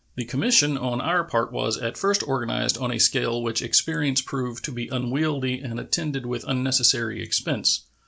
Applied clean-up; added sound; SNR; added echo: none; none; none; none.